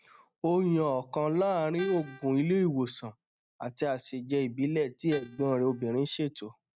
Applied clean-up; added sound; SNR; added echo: neural mask model RNNoise.